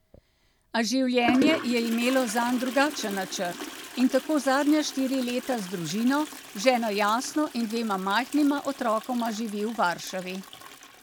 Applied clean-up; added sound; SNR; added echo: none; Toilet flush; 11 dB; none.